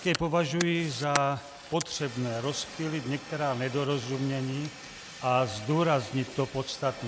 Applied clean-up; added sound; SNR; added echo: none; Fire; 12 dB; none.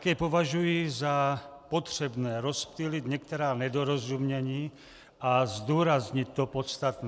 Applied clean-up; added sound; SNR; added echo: none; none; none; none.